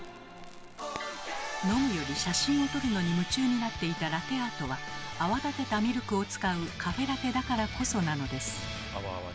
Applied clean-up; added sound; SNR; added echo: none; Crackle; 18 dB; none.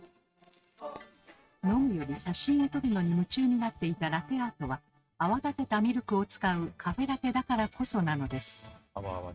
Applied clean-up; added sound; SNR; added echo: neural mask model RNNoise.